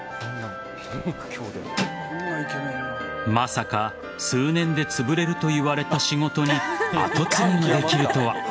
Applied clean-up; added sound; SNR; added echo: none; none; none; none.